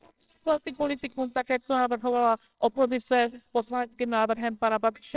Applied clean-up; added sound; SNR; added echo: neural separator model SepFormer WHAMR!.